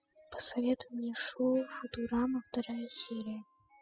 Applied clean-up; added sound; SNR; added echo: classical method spectral subtraction.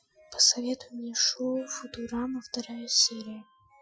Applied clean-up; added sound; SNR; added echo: classical method Wiener filter.